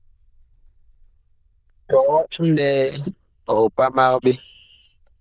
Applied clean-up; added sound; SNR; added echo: neural diffusion model UNIVERSE++.